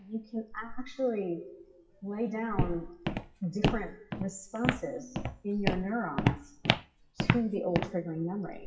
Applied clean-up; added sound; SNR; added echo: classical method WPE with log-MMSE.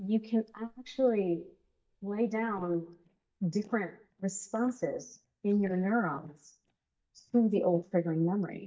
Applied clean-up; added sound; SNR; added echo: neural mask model DeepFilterNet 3.